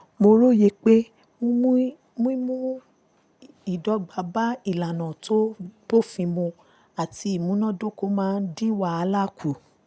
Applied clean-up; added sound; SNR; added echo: none; none; none; none.